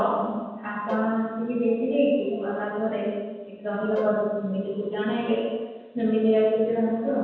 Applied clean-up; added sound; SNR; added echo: none; Bowed string instrument; 13 dB; reverberation time 1.2 s.